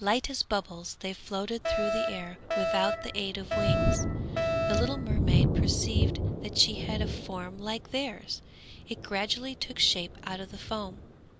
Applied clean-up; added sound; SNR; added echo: none; Thunder + Alarm; -3 dB; none.